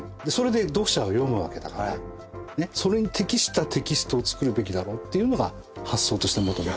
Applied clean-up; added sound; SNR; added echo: none; none; none; none.